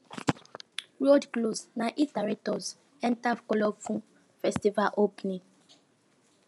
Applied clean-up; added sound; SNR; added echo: none; none; none; none.